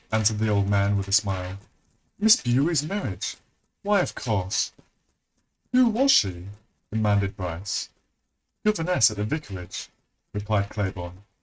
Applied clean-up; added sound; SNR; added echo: neural mask model RNNoise.